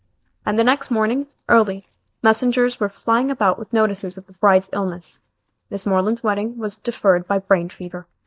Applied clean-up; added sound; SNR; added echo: neural mask model DeepFilterNet 3.